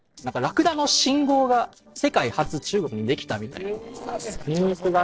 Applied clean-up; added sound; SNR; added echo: neural separator model SepFormer DNS4.